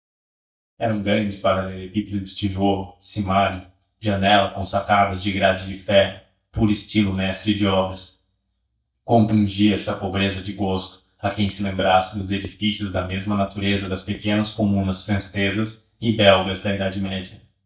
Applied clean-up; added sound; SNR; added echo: neural mask model DeepFilterNet 3.